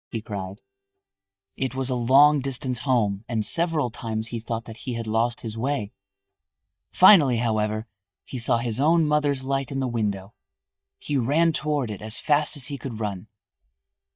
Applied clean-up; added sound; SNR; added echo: neural mask model DeepFilterNet 3.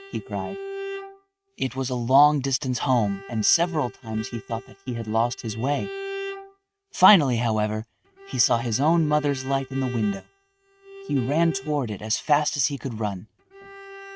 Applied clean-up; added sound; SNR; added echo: neural mask model RNNoise.